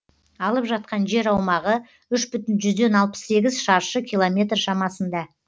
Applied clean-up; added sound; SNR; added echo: none; none; none; none.